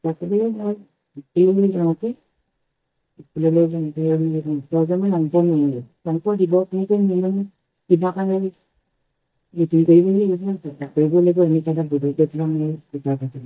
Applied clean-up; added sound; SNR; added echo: neural mask model DeepFilterNet 3.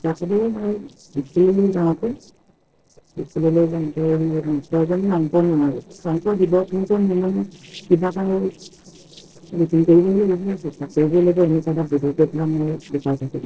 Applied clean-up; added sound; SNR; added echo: neural separator model SepFormer DNS4.